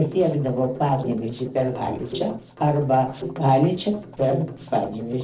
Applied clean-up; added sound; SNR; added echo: neural separator model SepFormer DNS4.